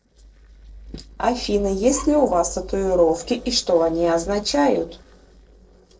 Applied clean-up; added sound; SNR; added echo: neural separator model SepFormer DNS4.